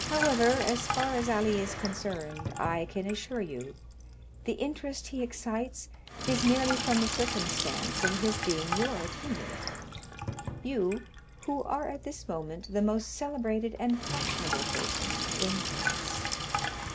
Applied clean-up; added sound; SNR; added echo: none; Sink (filling or washing); 3 dB; none.